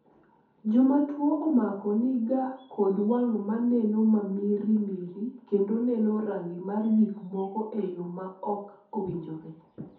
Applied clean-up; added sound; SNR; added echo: none; none; none; reverberation time 0.5 s.